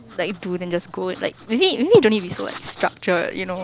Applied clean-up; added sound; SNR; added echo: none; Writing; 19 dB; none.